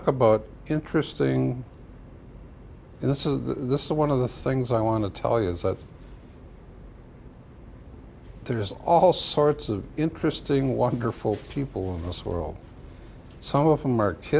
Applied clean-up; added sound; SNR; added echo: none; none; none; none.